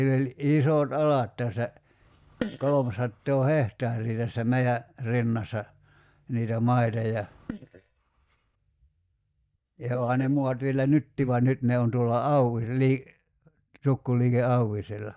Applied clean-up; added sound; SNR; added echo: neural mask model DeepFilterNet 3.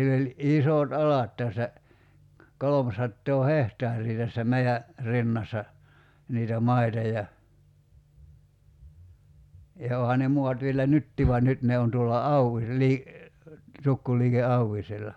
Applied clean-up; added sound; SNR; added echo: none; none; none; none.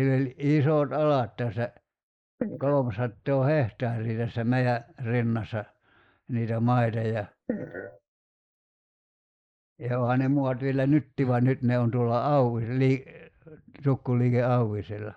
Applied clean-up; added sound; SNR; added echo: neural mask model Resemble Enhance denoiser.